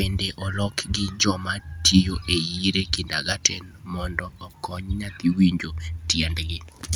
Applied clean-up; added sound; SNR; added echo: none; none; none; none.